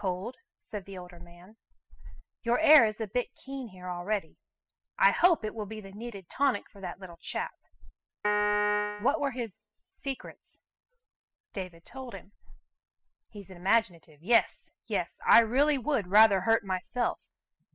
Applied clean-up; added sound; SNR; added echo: classical method spectral subtraction.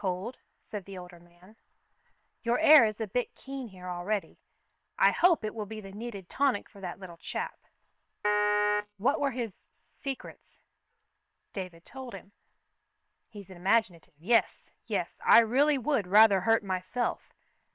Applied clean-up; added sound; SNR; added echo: neural separator model SepFormer WHAM!.